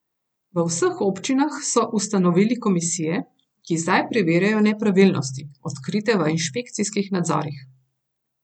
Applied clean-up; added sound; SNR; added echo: none; none; none; none.